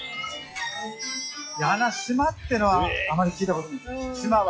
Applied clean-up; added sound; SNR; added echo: classical method log-MMSE.